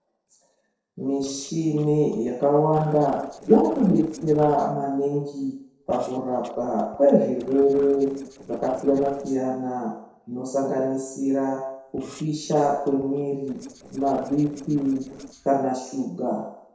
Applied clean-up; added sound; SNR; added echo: neural separator model SepFormer DNS4.